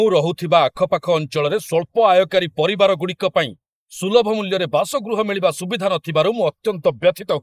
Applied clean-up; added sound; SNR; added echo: neural mask model Resemble Enhance denoiser.